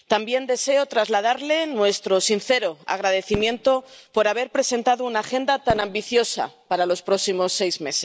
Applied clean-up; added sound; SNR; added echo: none; Fireworks; 17 dB; none.